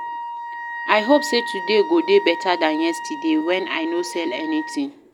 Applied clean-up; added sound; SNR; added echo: none; Wind instrument, woodwind instrument; 9 dB; none.